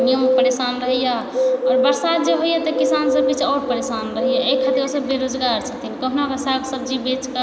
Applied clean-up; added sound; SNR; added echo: none; Bird; 0 dB; none.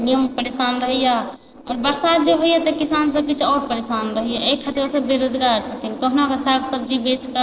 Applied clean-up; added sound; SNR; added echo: neural separator model SepFormer DNS4.